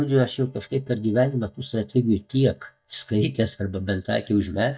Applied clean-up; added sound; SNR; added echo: neural mask model DeepFilterNet 3.